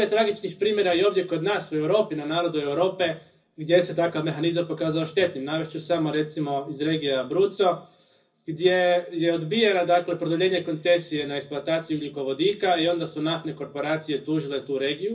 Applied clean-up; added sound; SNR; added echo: none; none; none; reverberation time 0.4 s.